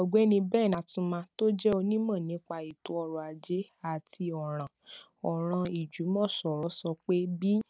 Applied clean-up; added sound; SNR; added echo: none; none; none; none.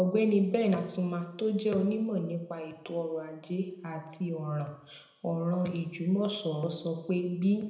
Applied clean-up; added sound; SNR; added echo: none; none; none; reverberation time 0.8 s.